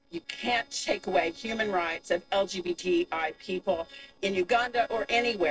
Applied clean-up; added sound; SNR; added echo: neural separator model SepFormer DNS4.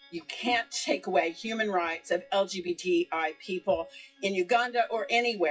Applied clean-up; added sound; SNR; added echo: classical method WPE with log-MMSE.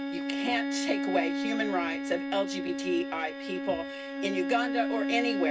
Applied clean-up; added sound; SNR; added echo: none; Bowed string instrument; 0 dB; reverberation time 0.4 s.